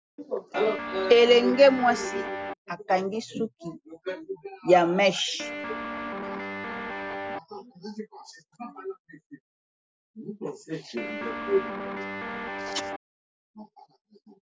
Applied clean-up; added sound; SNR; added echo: none; Guitar; 6 dB; none.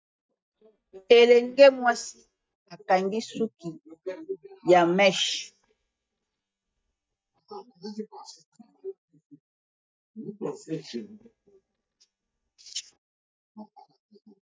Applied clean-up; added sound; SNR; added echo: neural mask model DeepFilterNet 3.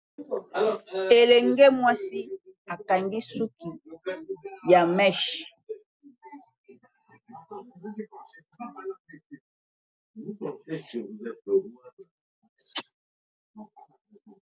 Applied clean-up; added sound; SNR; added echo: none; none; none; none.